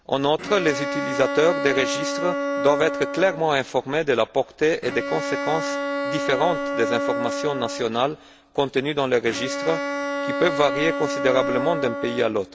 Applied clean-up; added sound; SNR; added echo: none; Bowed string instrument; 4 dB; none.